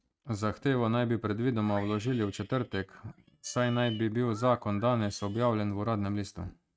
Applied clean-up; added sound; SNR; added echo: neural mask model RNNoise.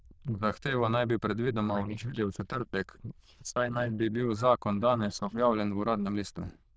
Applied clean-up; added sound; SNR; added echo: neural diffusion model UNIVERSE++.